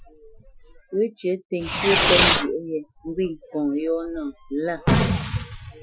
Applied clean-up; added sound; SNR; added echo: classical method Wiener filter.